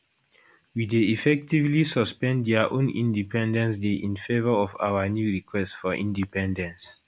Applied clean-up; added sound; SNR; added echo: none; none; none; none.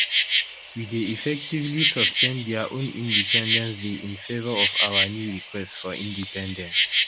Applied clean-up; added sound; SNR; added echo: none; Insect; -4 dB; none.